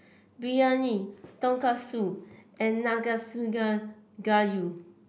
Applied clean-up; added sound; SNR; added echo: none; none; none; none.